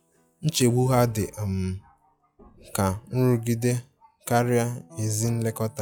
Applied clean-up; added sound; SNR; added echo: classical method log-MMSE.